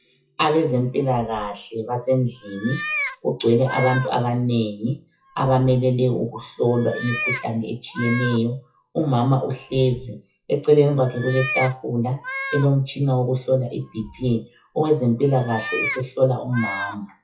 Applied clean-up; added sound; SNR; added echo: classical method WPE with log-MMSE.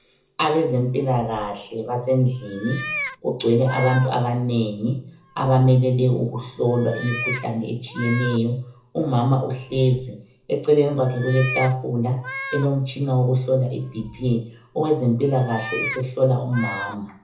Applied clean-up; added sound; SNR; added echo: none; Meow; 14 dB; reverberation time 0.6 s.